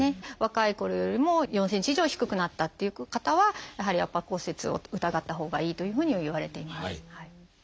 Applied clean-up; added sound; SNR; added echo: none; none; none; none.